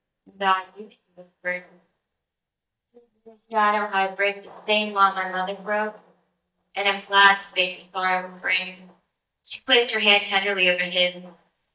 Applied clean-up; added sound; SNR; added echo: neural mask model DeepFilterNet 3.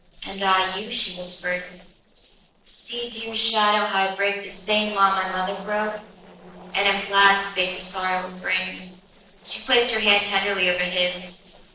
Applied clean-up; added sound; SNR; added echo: neural separator model SepFormer DNS4.